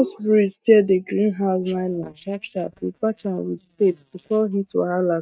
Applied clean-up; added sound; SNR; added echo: neural mask model DeepFilterNet 3.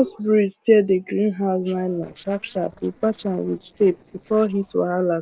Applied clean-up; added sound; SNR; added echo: neural separator model SepFormer DNS4.